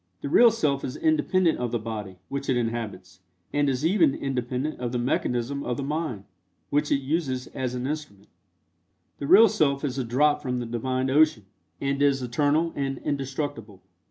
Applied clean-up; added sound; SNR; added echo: none; none; none; none.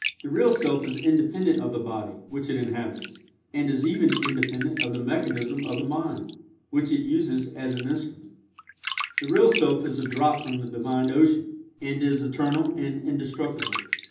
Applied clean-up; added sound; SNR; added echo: none; Bathtub (filling or washing); 11 dB; reverberation time 0.6 s.